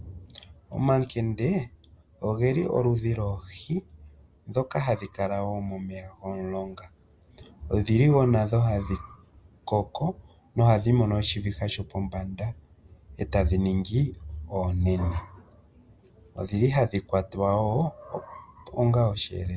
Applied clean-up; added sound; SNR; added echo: none; none; none; none.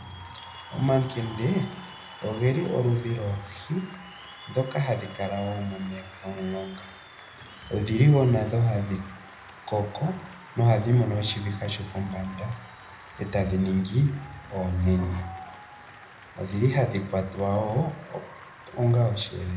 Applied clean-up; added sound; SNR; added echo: none; Applause / Cheering; 19 dB; reverberation time 0.7 s.